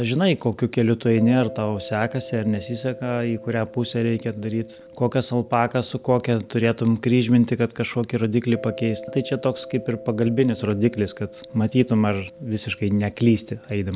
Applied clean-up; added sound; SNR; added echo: none; Mallet percussion; 18 dB; none.